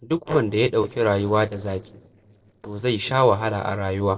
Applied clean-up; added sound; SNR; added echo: neural separator model SepFormer DNS4.